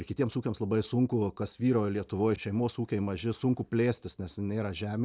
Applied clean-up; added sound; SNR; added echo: none; none; none; none.